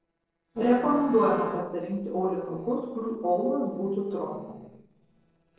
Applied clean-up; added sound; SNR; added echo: neural separator model SepFormer DNS4.